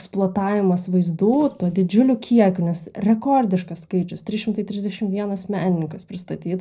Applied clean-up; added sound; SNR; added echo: neural separator model SepFormer DNS4.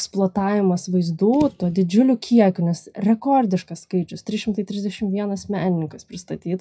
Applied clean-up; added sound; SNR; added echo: classical method WPE with log-MMSE.